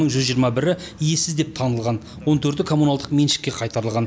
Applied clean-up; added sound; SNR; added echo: none; none; none; none.